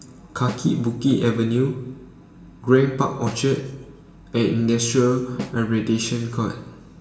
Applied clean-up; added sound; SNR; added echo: none; Snare drum; 16 dB; reverberation time 1.0 s.